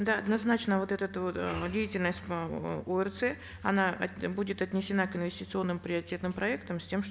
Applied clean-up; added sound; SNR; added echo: none; none; none; none.